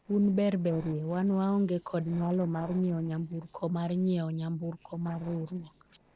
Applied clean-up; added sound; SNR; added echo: neural separator model SepFormer DNS4.